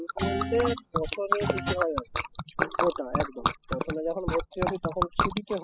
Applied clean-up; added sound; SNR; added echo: classical method spectral subtraction.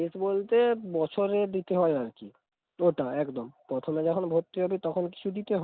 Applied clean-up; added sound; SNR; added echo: none; none; none; none.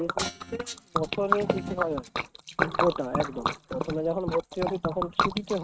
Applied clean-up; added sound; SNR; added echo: neural mask model RNNoise.